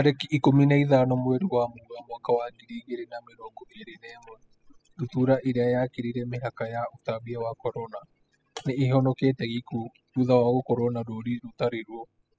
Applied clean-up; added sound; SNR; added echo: classical method spectral subtraction.